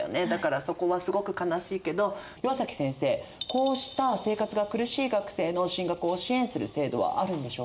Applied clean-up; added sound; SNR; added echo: none; none; none; none.